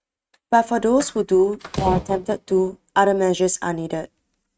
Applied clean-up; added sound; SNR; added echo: neural mask model RNNoise.